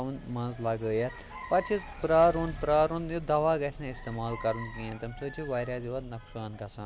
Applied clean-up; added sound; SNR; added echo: none; Chicken, rooster; 17 dB; none.